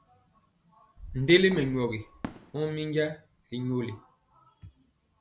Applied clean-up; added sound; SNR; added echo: none; Fireworks; 16 dB; none.